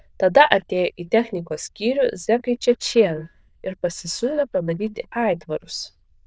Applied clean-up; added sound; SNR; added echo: neural diffusion model UNIVERSE++.